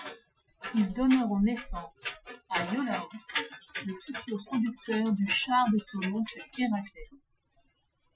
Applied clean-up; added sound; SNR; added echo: classical method Wiener filter.